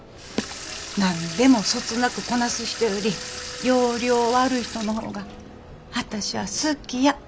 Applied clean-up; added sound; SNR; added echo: none; Sink (filling or washing) / Water tap, faucet; 12 dB; none.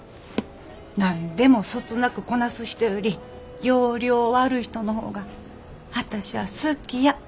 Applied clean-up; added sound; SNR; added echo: none; none; none; none.